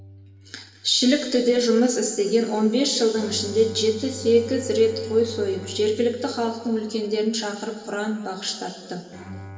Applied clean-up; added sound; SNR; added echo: none; Bowed string instrument; 19 dB; reverberation time 2.3 s.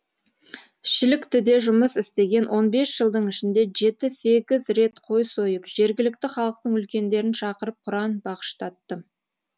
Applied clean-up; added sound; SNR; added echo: none; none; none; none.